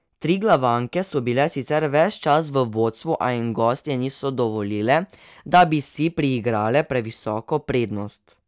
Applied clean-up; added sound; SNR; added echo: none; none; none; none.